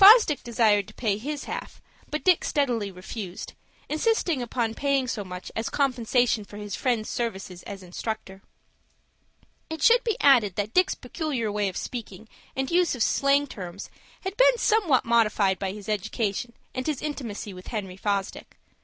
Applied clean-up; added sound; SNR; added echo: none; none; none; none.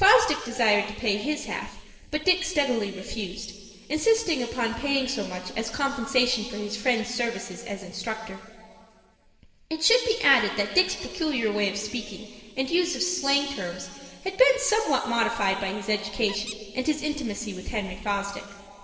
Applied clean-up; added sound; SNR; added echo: neural separator model SepFormer DNS4.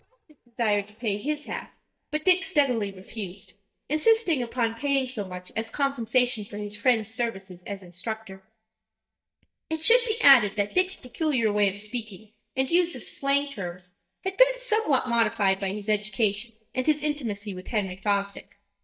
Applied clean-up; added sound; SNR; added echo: neural mask model DeepFilterNet 3.